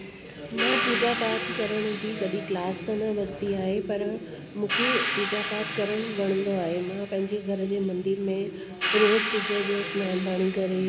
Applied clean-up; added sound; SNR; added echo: none; Hi-hat; 4 dB; none.